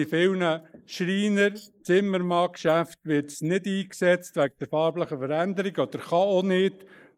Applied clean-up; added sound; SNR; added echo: neural mask model Resemble Enhance denoiser.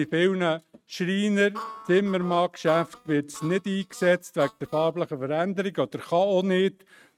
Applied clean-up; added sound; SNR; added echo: neural mask model RNNoise.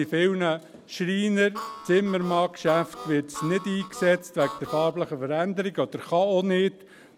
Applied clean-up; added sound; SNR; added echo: none; Harmonica; 13 dB; none.